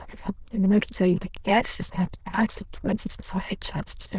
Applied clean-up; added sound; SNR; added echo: neural diffusion model UNIVERSE++.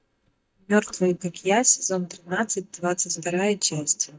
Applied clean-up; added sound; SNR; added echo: neural mask model DeepFilterNet 3.